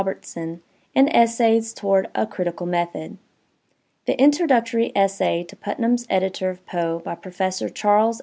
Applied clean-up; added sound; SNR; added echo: none; none; none; none.